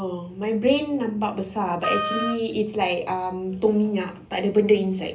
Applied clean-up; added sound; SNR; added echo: none; Wind instrument, woodwind instrument; 5 dB; reverberation time 0.3 s.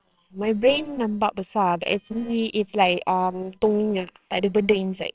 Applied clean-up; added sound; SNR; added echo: neural separator model SepFormer WHAMR!.